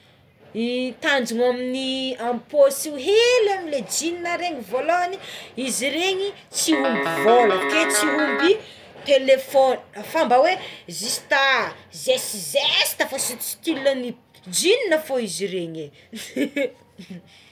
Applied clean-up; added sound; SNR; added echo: none; Guitar; 1 dB; none.